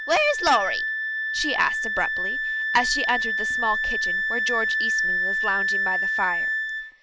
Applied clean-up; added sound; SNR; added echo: none; Wind instrument, woodwind instrument; -2 dB; none.